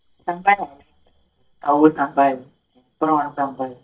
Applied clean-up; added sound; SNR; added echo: neural mask model DeepFilterNet 3.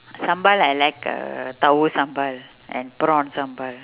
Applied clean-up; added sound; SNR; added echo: none; none; none; none.